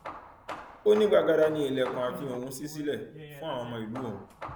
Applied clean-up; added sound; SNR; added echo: none; Hammer / Wood; 15 dB; none.